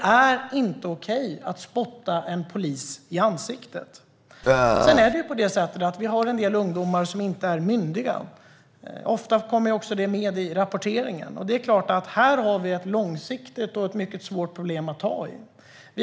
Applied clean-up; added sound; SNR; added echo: none; Burping, eructation; -5 dB; none.